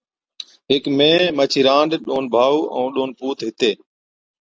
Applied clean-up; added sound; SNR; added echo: none; none; none; none.